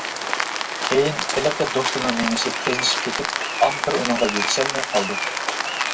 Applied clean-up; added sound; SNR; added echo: none; Rain; 1 dB; reverberation time 0.2 s.